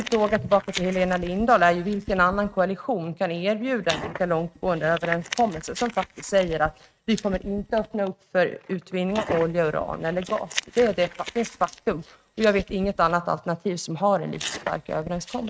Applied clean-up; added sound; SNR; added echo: neural mask model RNNoise.